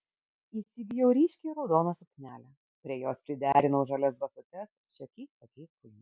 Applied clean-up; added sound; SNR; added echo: none; none; none; none.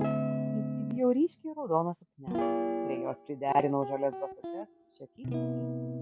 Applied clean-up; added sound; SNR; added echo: none; Guitar; 2 dB; none.